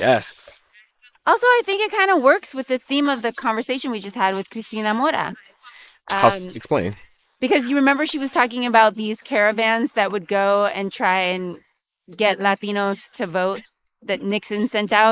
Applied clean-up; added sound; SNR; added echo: neural mask model Resemble Enhance denoiser.